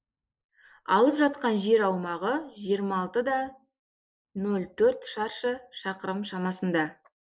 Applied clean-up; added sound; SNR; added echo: neural mask model Resemble Enhance denoiser.